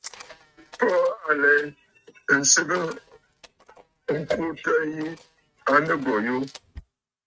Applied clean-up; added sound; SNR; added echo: neural mask model RNNoise.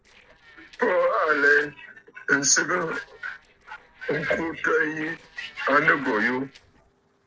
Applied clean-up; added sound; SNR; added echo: neural separator model SepFormer DNS4.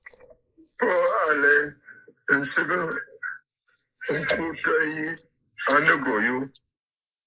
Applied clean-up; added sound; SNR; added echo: neural mask model Resemble Enhance denoiser.